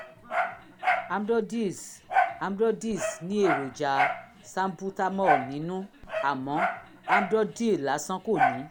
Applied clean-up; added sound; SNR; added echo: none; Dog; 1 dB; none.